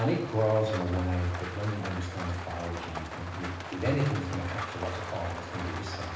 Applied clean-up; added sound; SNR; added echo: none; Rain; 8 dB; reverberation time 0.9 s.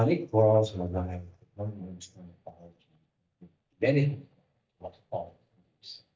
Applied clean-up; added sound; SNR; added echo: neural mask model DeepFilterNet 3.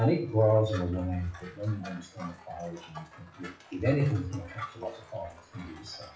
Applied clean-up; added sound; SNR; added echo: classical method WPE with log-MMSE.